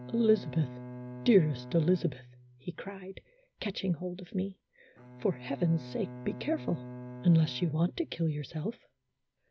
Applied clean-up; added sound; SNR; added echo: none; Bowed string instrument; 14 dB; none.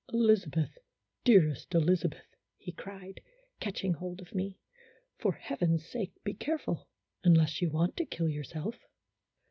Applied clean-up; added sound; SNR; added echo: none; none; none; none.